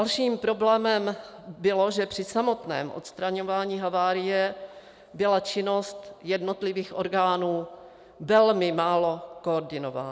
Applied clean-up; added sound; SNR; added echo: none; none; none; none.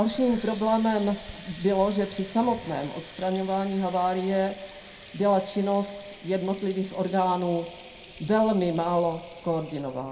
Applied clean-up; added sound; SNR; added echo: none; Water tap, faucet; 15 dB; reverberation time 0.2 s.